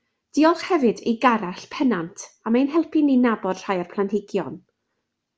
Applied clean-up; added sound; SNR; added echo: none; none; none; none.